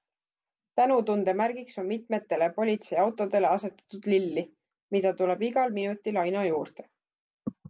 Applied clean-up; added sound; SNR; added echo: none; none; none; none.